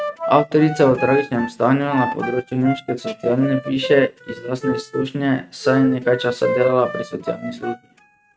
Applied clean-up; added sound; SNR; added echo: neural mask model RNNoise.